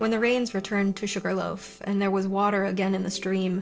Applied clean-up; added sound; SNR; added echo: neural separator model SepFormer DNS4.